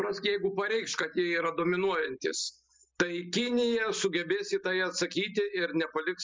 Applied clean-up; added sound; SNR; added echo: classical method spectral subtraction.